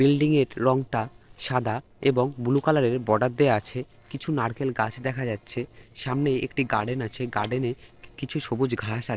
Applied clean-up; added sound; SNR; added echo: neural separator model SepFormer DNS4.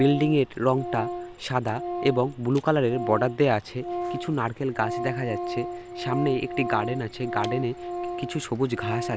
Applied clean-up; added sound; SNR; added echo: none; Organ; 7 dB; none.